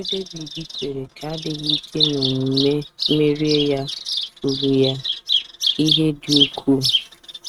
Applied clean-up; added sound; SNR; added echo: neural mask model RNNoise.